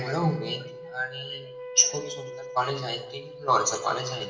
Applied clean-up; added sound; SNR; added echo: none; Wind instrument, woodwind instrument; 11 dB; reverberation time 0.7 s.